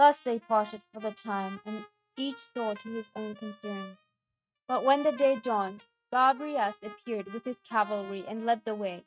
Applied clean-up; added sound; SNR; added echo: neural mask model RNNoise.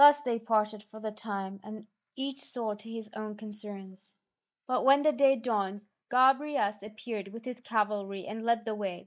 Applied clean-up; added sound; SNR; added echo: neural mask model Resemble Enhance denoiser.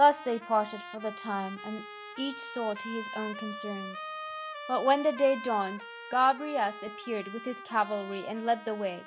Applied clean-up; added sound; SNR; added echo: none; Trumpet; 12 dB; none.